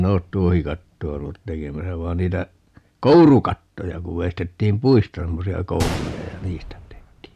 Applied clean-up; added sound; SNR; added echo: none; Gunshot, gunfire; 16 dB; none.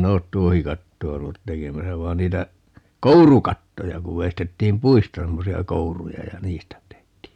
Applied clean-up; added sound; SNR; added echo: none; none; none; none.